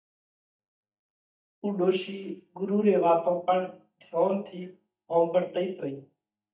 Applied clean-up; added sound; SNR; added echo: neural mask model DeepFilterNet 3.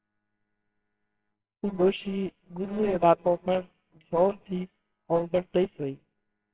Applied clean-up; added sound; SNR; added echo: neural separator model SepFormer WHAMR!.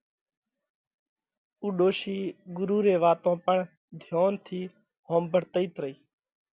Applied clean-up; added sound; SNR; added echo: none; none; none; none.